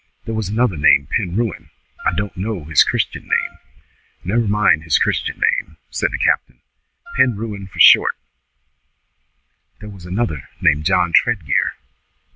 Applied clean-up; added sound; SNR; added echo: none; Wind instrument, woodwind instrument; 19 dB; none.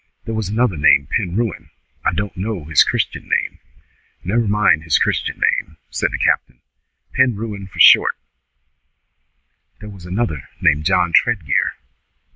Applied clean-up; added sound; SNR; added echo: neural mask model Resemble Enhance denoiser.